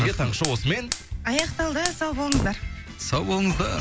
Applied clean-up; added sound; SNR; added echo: none; Fire; 8 dB; none.